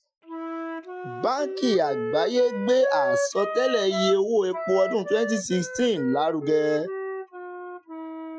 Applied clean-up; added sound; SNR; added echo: classical method Wiener filter.